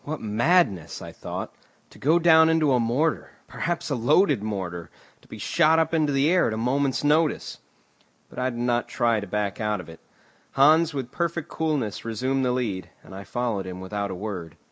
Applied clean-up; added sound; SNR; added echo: none; none; none; none.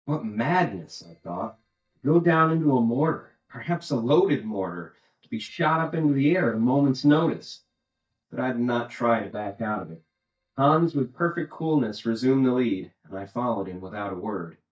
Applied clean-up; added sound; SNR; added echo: neural mask model DeepFilterNet 3.